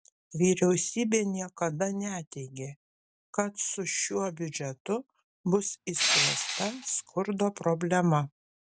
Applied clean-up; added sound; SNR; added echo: none; Crushing; 1 dB; none.